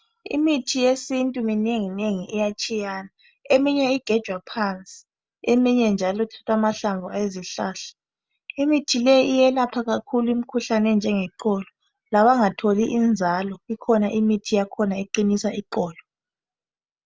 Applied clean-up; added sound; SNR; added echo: none; none; none; none.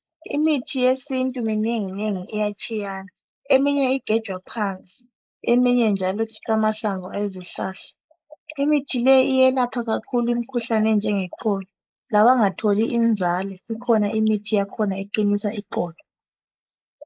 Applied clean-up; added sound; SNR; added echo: neural mask model Resemble Enhance denoiser.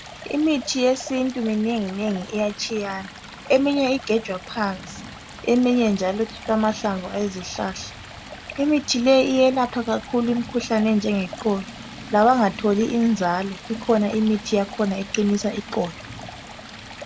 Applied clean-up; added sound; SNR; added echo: none; Stream; 16 dB; none.